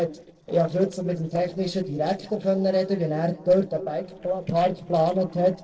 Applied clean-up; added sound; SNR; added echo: neural separator model SepFormer DNS4.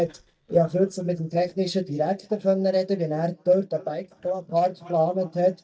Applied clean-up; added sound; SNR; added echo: neural mask model DeepFilterNet 3.